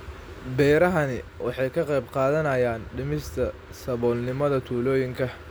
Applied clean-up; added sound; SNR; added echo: none; none; none; none.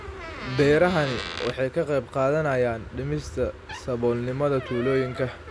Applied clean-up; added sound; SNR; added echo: none; Door; 14 dB; none.